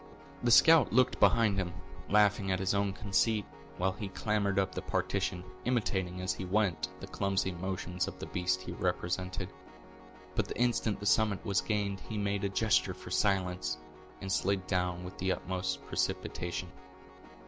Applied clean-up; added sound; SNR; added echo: none; Piano; 19 dB; none.